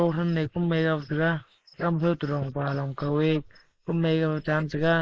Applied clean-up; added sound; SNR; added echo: neural mask model Resemble Enhance denoiser.